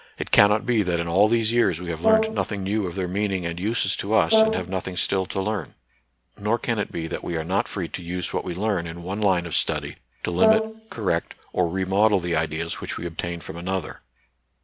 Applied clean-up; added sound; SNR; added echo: none; Brass instrument; 3 dB; none.